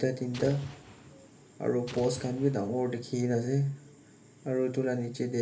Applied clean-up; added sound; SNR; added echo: none; Explosion; 17 dB; reverberation time 0.3 s.